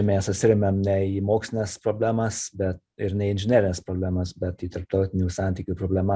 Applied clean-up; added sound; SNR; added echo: none; none; none; none.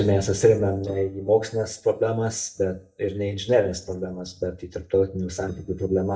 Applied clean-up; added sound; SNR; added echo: neural mask model DeepFilterNet 3.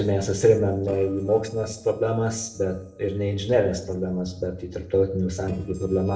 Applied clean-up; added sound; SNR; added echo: neural separator model SepFormer DNS4.